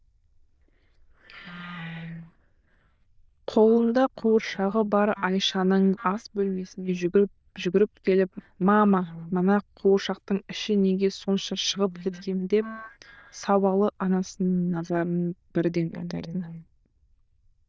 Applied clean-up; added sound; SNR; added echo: neural diffusion model UNIVERSE++.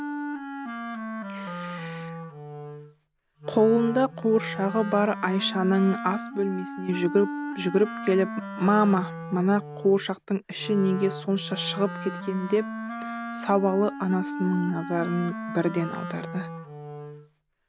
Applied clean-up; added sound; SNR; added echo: none; Wind instrument, woodwind instrument; 9 dB; none.